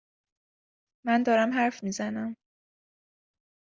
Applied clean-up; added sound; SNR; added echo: none; none; none; none.